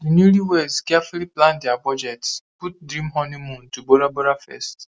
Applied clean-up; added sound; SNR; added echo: none; none; none; none.